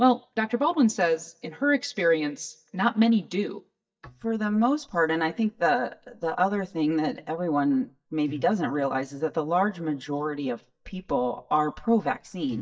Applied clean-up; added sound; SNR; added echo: neural mask model DeepFilterNet 3.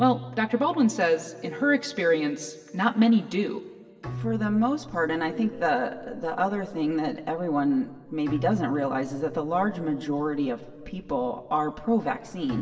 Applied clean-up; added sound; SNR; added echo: none; Bowed string instrument; 17 dB; reverberation time 1.5 s.